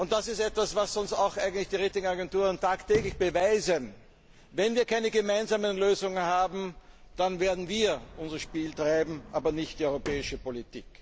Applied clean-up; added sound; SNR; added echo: none; Sliding door; 17 dB; none.